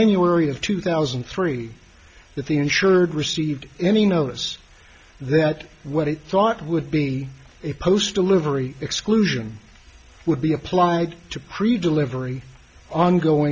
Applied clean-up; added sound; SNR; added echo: none; none; none; none.